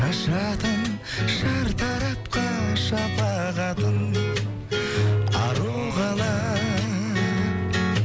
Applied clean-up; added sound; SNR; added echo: none; Musical instrument; 16 dB; none.